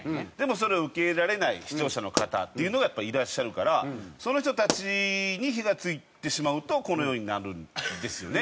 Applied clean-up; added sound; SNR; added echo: none; Explosion; 9 dB; none.